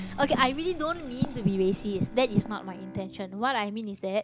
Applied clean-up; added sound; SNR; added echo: none; Bowed string instrument + Sink (filling or washing); 14 dB; none.